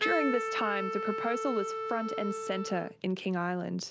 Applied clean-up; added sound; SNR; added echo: none; Wind instrument, woodwind instrument; 3 dB; none.